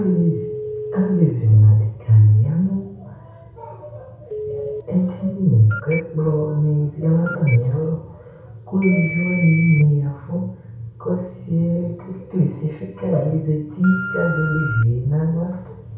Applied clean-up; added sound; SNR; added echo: none; Telephone; 14 dB; reverberation time 0.6 s.